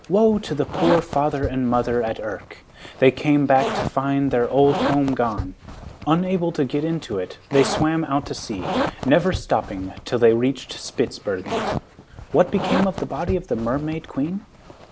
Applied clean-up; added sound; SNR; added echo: none; Zipper (clothing); 8 dB; none.